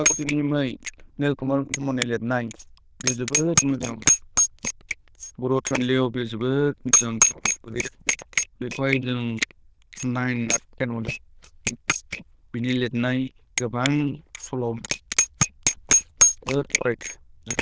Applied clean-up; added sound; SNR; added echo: neural diffusion model UNIVERSE++.